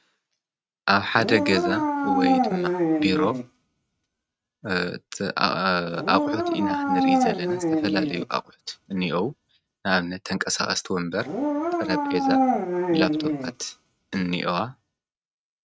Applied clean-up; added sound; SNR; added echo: neural mask model RNNoise.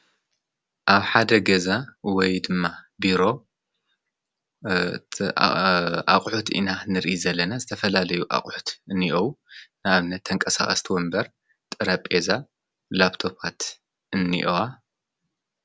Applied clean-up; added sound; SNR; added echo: none; none; none; none.